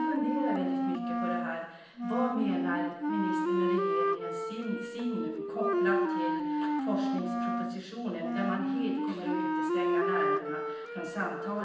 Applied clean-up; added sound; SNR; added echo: none; Wind instrument, woodwind instrument; -5 dB; reverberation time 0.9 s.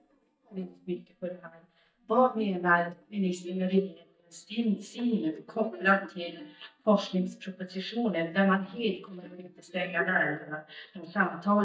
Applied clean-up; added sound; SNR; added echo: neural mask model DeepFilterNet 3.